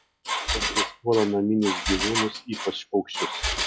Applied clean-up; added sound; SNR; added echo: classical method log-MMSE.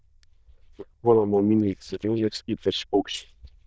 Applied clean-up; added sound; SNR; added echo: neural diffusion model UNIVERSE++.